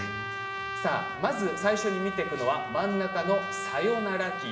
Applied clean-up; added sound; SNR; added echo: none; Trumpet; 5 dB; reverberation time 1.4 s.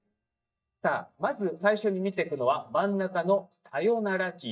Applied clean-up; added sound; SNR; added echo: neural mask model DeepFilterNet 3.